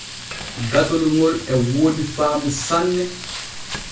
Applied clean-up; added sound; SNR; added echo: none; Frying (food); 11 dB; reverberation time 0.3 s.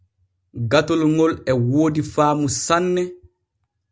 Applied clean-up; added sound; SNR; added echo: none; none; none; none.